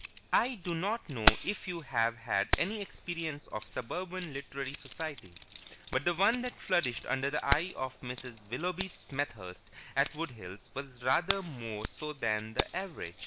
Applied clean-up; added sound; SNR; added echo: none; Keys jangling; 4 dB; none.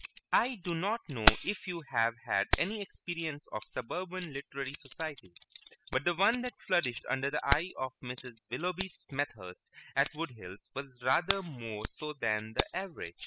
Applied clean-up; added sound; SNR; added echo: classical method spectral subtraction.